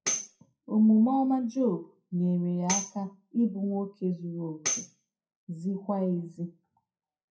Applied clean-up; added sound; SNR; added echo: classical method WPE with log-MMSE.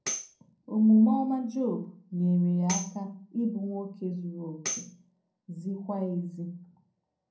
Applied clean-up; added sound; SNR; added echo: none; Tambourine; 11 dB; reverberation time 0.5 s.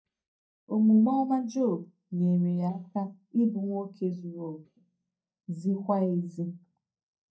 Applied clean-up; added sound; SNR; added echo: neural mask model DeepFilterNet 3.